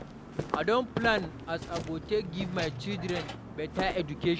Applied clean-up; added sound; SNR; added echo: none; Walk, footsteps; 7 dB; none.